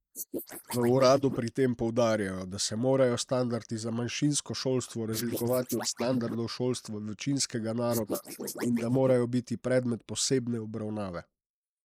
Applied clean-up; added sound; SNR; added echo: neural mask model Resemble Enhance denoiser.